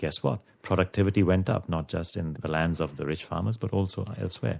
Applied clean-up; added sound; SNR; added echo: none; none; none; none.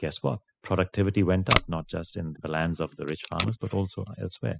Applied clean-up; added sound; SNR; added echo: classical method spectral subtraction.